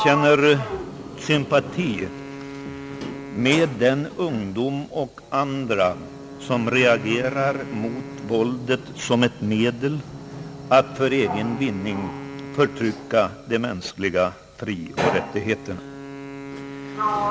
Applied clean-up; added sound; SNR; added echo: none; Sliding door + Wind instrument, woodwind instrument; 9 dB; none.